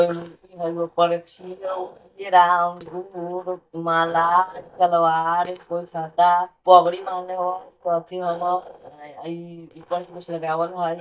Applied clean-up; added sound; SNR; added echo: neural mask model DeepFilterNet 3.